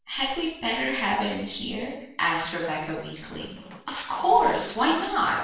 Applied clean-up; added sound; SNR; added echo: neural separator model SepFormer DNS4.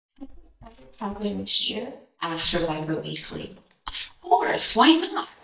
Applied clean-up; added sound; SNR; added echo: neural mask model DeepFilterNet 3.